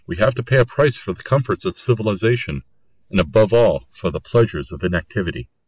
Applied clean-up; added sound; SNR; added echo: neural mask model Resemble Enhance denoiser.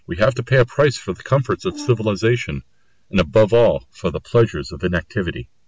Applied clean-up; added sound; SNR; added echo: none; Brass instrument; 19 dB; none.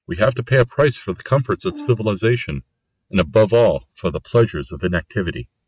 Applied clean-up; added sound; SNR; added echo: neural mask model RNNoise.